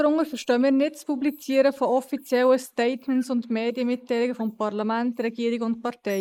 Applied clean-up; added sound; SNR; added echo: neural mask model Resemble Enhance denoiser.